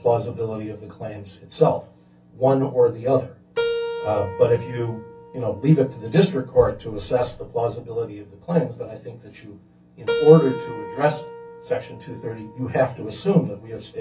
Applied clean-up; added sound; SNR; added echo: none; Keyboard (musical); 12 dB; reverberation time 0.3 s.